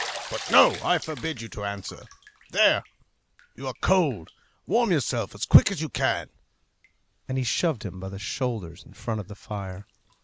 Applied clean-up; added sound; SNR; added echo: none; Bathtub (filling or washing); 17 dB; none.